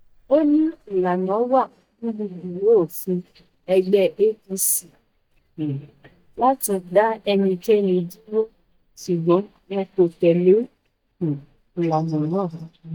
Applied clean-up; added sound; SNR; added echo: neural mask model DeepFilterNet 3.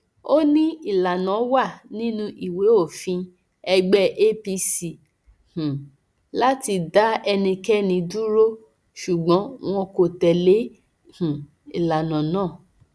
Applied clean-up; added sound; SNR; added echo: none; none; none; none.